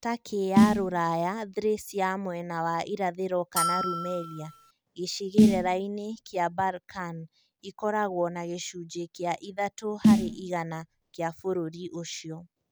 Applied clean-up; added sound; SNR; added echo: none; Bell + Snare drum; -3 dB; none.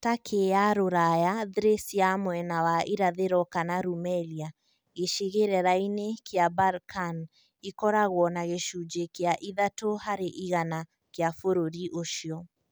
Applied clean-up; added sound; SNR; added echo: none; none; none; none.